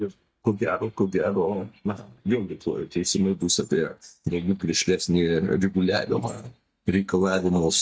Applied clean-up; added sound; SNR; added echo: neural mask model DeepFilterNet 3.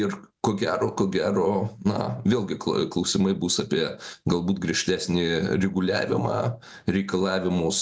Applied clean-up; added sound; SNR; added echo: none; none; none; none.